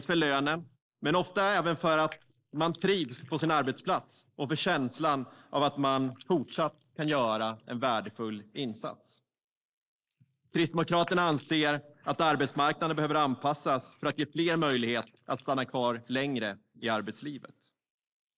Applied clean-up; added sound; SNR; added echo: neural mask model Resemble Enhance denoiser.